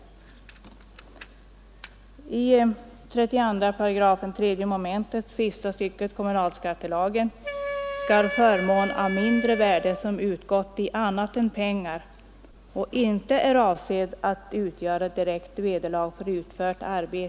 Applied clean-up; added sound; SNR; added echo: none; Wind instrument, woodwind instrument; 8 dB; none.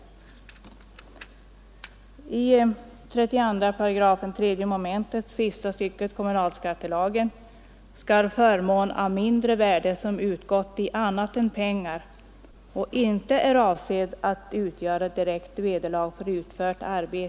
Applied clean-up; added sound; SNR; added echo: none; none; none; none.